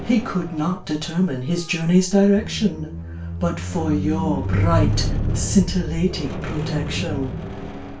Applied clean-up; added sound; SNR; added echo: none; Squeak; 4 dB; reverberation time 0.3 s.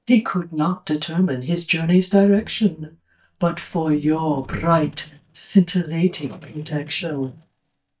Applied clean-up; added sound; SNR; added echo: neural mask model DeepFilterNet 3.